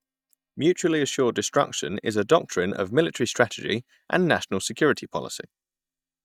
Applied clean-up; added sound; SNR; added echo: neural mask model DeepFilterNet 3.